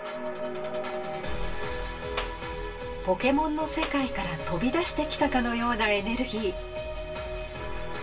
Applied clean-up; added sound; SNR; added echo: none; Clapping; 10 dB; reverberation time 0.1 s.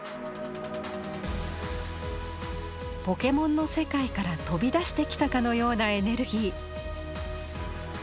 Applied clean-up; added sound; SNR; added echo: none; none; none; none.